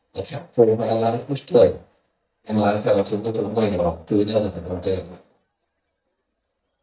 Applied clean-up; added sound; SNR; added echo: neural mask model DeepFilterNet 3.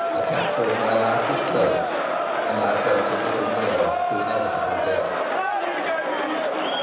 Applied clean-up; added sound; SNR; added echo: none; Crowd; -3 dB; reverberation time 1.0 s.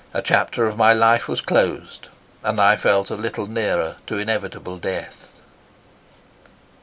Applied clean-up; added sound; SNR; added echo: none; none; none; none.